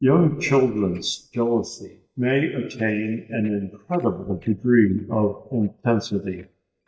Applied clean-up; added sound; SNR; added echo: neural mask model DeepFilterNet 3.